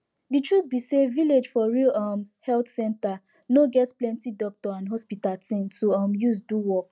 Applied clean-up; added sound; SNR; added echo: none; none; none; none.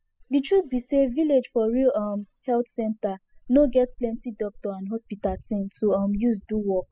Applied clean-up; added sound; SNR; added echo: classical method spectral subtraction.